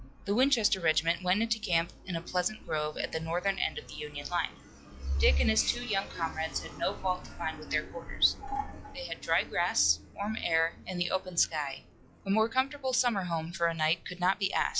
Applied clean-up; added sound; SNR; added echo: classical method log-MMSE.